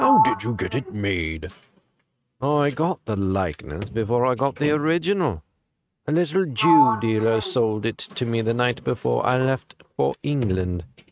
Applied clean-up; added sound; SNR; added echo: neural mask model RNNoise.